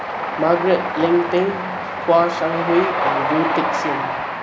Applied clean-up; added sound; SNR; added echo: none; Train; 2 dB; none.